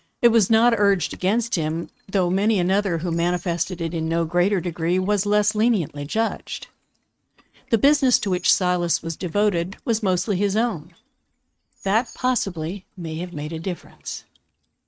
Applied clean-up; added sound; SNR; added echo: neural mask model RNNoise.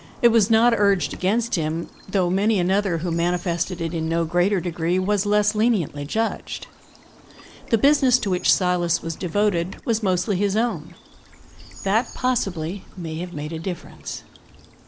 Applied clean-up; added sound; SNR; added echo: none; Stream / Bird vocalization, bird call, bird song; 19 dB; none.